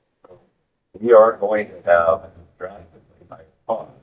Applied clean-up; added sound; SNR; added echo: neural mask model DeepFilterNet 3.